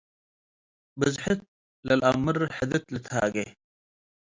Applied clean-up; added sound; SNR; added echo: none; none; none; none.